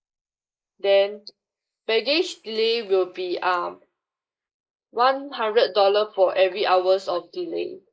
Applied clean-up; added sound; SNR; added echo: neural mask model Resemble Enhance denoiser.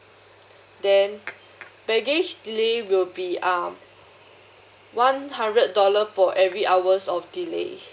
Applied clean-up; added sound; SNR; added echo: none; none; none; none.